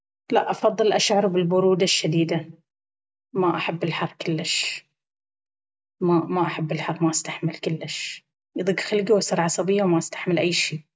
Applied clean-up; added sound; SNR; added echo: none; none; none; none.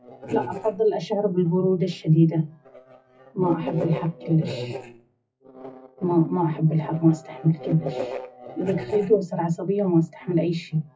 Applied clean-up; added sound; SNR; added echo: classical method WPE with log-MMSE.